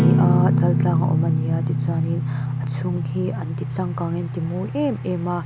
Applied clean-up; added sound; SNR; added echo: none; Guitar; -5 dB; none.